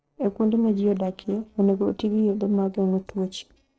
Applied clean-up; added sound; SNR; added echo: neural separator model SepFormer DNS4.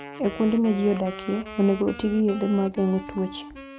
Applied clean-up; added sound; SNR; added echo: none; Wind instrument, woodwind instrument; 14 dB; none.